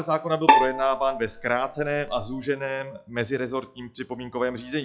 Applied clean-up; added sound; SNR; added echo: classical method log-MMSE.